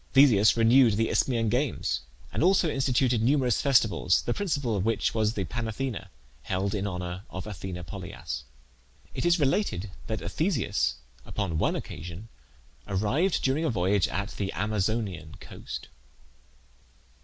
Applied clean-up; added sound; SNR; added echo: none; none; none; none.